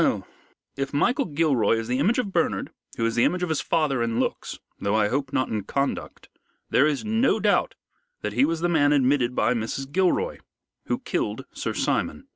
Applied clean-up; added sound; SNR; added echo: none; none; none; none.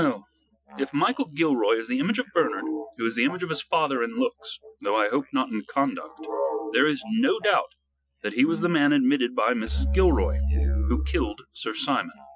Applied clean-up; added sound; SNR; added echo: classical method Wiener filter.